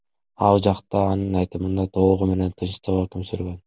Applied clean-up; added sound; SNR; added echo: none; none; none; none.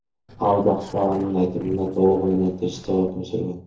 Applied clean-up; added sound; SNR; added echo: neural separator model SepFormer DNS4.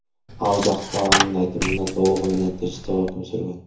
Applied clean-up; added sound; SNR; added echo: none; Coin (dropping); 4 dB; reverberation time 0.6 s.